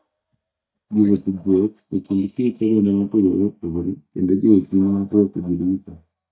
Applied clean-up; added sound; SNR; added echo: neural mask model DeepFilterNet 3.